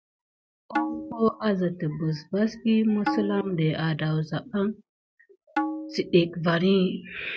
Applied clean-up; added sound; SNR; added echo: none; Tabla; 8 dB; none.